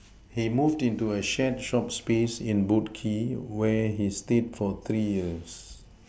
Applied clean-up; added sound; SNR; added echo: none; none; none; none.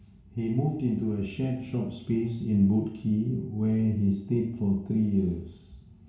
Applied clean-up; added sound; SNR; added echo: none; none; none; reverberation time 0.6 s.